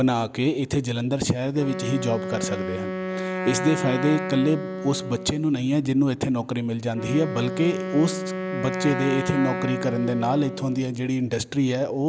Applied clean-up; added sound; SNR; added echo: none; Wind instrument, woodwind instrument; 7 dB; none.